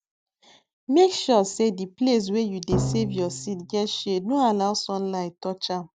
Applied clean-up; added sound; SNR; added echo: none; Drum; 5 dB; none.